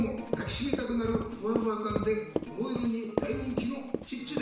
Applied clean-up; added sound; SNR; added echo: none; Run; 4 dB; reverberation time 0.6 s.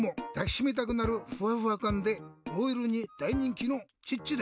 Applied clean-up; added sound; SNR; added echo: none; none; none; none.